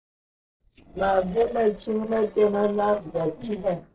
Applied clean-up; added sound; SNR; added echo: neural separator model SepFormer DNS4.